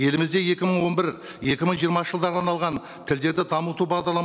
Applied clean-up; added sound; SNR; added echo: none; none; none; none.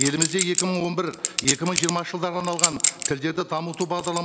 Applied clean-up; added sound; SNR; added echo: none; Chink, clink; 0 dB; none.